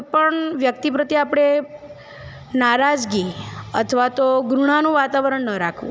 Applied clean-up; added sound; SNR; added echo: none; none; none; none.